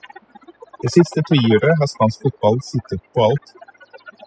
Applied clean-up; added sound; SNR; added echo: classical method spectral subtraction.